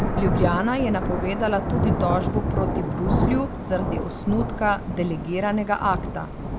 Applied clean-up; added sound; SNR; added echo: none; Thunder / Rain; 0 dB; none.